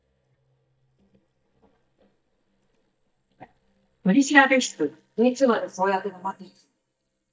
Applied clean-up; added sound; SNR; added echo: neural mask model DeepFilterNet 3.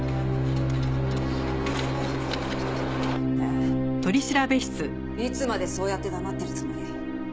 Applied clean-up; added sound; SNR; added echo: none; none; none; none.